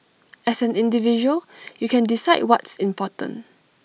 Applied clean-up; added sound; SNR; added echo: none; none; none; none.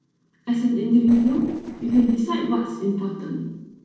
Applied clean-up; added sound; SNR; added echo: neural separator model SepFormer DNS4.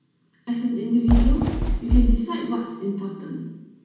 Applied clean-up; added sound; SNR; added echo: none; Fireworks; -5 dB; reverberation time 1.2 s.